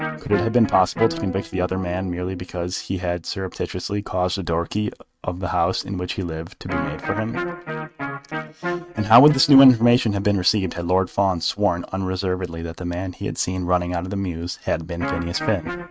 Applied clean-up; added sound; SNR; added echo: neural mask model RNNoise.